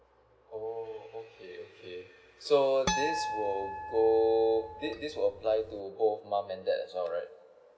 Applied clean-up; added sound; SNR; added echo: none; Harp; 6 dB; none.